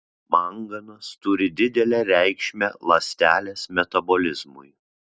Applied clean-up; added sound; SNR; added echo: none; none; none; none.